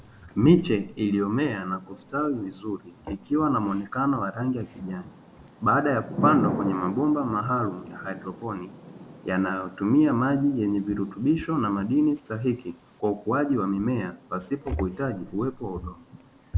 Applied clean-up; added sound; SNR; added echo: none; Thunder / Rain; 13 dB; none.